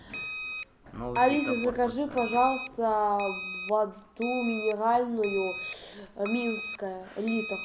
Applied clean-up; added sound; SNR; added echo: none; Alarm; 7 dB; none.